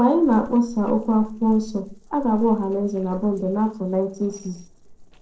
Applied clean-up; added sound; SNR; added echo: neural separator model SepFormer DNS4.